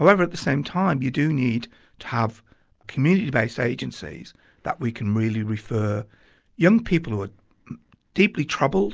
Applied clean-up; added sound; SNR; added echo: none; none; none; none.